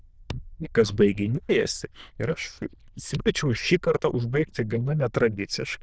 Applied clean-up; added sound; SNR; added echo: neural diffusion model UNIVERSE++.